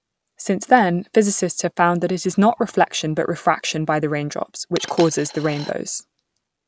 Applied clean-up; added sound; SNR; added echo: none; Coin (dropping); 14 dB; none.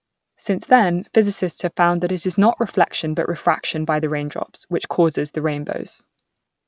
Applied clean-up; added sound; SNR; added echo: none; none; none; none.